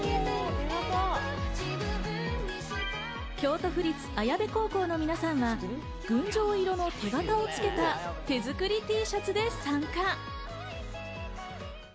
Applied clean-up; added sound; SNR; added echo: none; none; none; none.